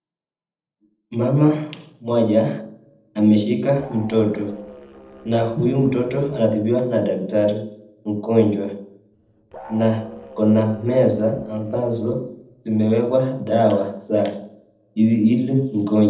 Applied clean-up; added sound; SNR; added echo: neural separator model SepFormer DNS4.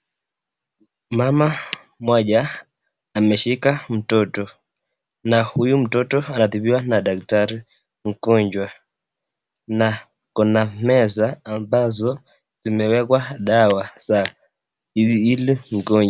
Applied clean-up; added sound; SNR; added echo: none; none; none; none.